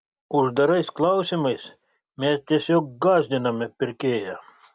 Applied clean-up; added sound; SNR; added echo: none; none; none; none.